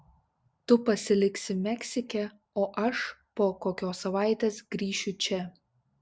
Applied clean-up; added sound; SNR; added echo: none; none; none; none.